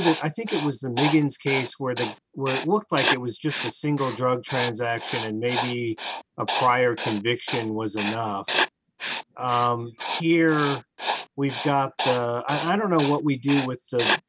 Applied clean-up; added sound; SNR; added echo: none; Writing; 6 dB; none.